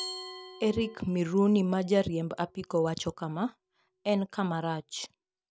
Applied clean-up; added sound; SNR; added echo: none; Glass; 19 dB; none.